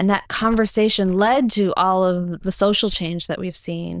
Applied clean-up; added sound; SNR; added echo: neural diffusion model UNIVERSE++.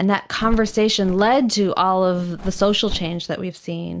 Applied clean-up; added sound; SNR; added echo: none; Bird; 11 dB; none.